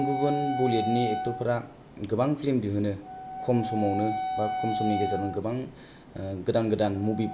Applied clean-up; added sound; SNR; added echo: none; Wind instrument, woodwind instrument; 5 dB; none.